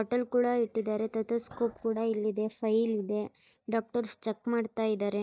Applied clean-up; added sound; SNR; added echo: neural mask model DeepFilterNet 3.